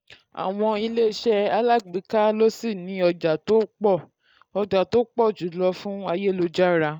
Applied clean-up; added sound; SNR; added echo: neural mask model DeepFilterNet 3.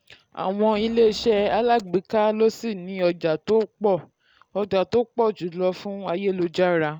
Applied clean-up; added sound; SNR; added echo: none; Crowd; 19 dB; none.